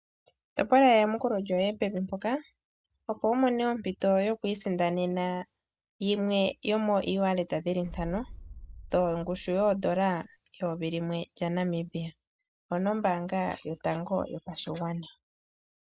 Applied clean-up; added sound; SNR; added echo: none; Boom; 16 dB; none.